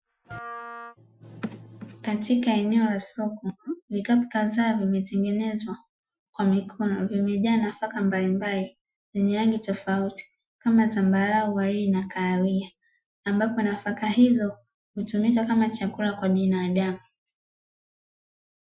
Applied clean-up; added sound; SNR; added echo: classical method Wiener filter.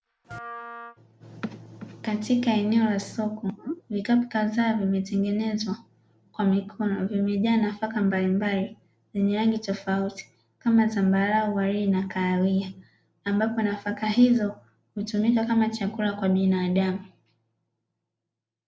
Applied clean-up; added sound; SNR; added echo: none; Wind instrument, woodwind instrument; 18 dB; none.